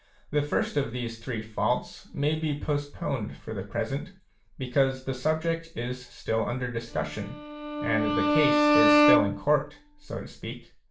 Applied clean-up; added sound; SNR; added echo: none; Bowed string instrument; -4 dB; reverberation time 0.3 s.